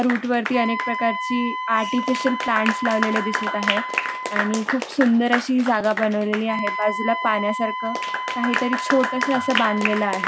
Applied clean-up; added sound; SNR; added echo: none; Wind instrument, woodwind instrument + Applause / Clapping; 3 dB; none.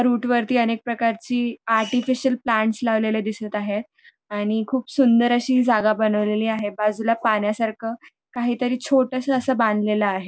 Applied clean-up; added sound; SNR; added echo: none; none; none; none.